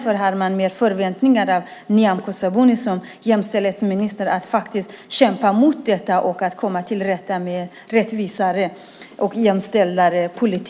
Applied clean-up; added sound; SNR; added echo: none; none; none; none.